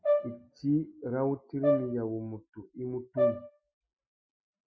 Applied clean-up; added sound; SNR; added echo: classical method Wiener filter.